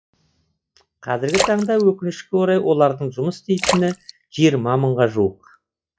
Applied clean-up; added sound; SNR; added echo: classical method log-MMSE.